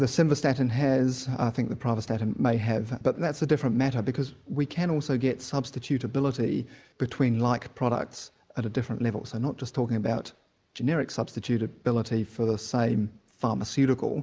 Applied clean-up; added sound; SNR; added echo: none; none; none; none.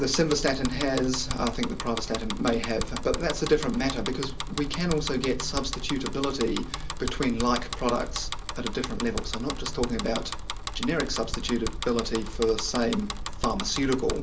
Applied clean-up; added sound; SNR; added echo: none; Bicycle; 4 dB; reverberation time 0.2 s.